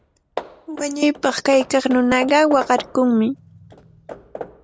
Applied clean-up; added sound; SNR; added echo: none; Hammer / Wood; 15 dB; none.